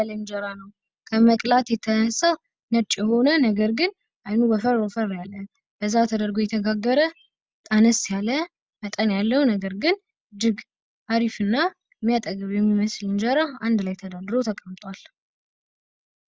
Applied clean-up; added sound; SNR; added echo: none; none; none; none.